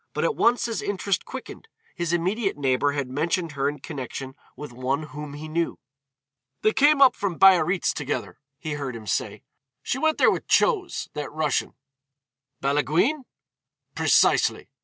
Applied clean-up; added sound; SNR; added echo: none; none; none; none.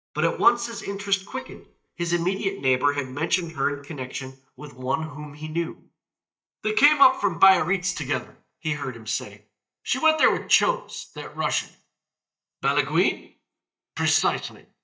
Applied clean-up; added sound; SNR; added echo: neural mask model DeepFilterNet 3.